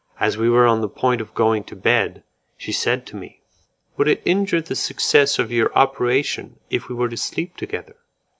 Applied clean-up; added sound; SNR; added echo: none; none; none; none.